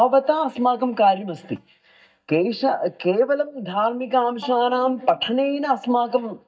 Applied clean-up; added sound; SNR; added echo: neural mask model DeepFilterNet 3.